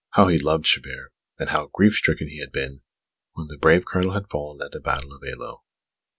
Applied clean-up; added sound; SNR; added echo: none; none; none; none.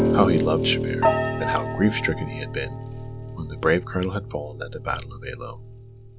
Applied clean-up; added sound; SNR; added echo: none; Piano; 0 dB; none.